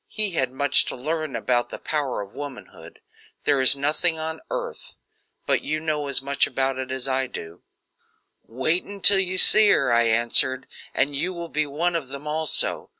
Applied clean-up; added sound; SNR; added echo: none; none; none; none.